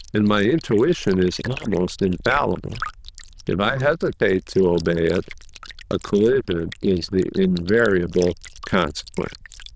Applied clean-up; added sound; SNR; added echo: neural diffusion model UNIVERSE++.